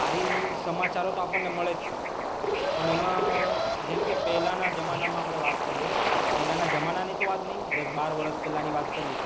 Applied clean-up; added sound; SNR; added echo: none; Bird / Ocean + Alarm; -3 dB; none.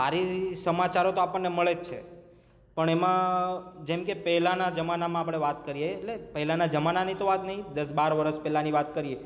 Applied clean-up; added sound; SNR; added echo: none; none; none; none.